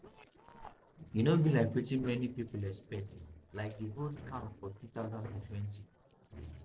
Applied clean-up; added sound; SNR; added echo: neural separator model SepFormer DNS4.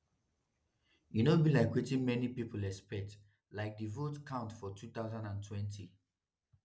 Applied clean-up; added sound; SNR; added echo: none; none; none; none.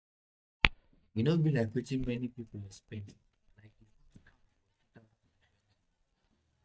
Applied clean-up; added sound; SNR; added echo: neural mask model DeepFilterNet 3.